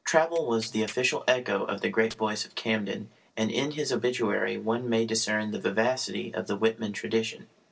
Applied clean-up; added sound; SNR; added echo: neural separator model SepFormer DNS4.